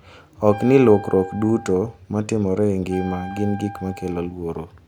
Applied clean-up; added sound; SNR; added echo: none; Wind instrument, woodwind instrument; 17 dB; none.